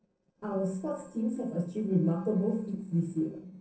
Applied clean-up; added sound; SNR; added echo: neural separator model SepFormer DNS4.